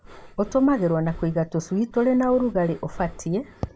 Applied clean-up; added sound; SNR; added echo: none; Breathing; 17 dB; none.